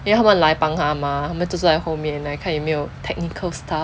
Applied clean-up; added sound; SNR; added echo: none; none; none; none.